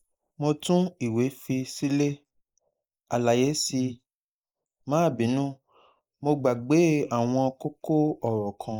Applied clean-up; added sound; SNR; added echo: neural mask model Resemble Enhance denoiser.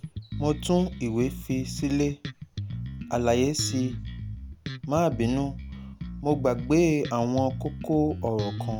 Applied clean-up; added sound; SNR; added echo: none; Bass guitar; 8 dB; none.